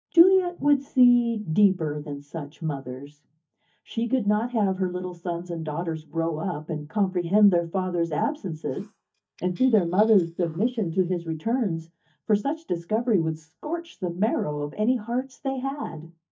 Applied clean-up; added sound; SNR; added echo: neural mask model DeepFilterNet 3.